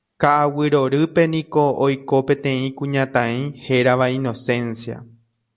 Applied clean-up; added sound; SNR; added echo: none; none; none; none.